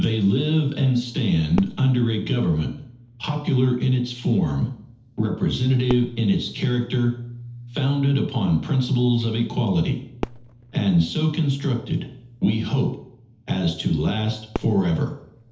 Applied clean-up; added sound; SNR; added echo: none; Fireworks; 19 dB; reverberation time 0.8 s.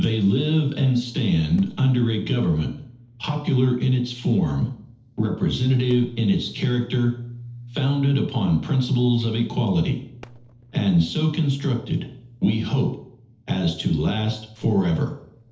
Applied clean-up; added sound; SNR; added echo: neural separator model SepFormer DNS4.